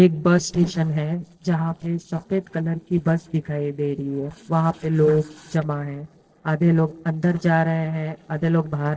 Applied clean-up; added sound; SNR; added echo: neural separator model SepFormer DNS4.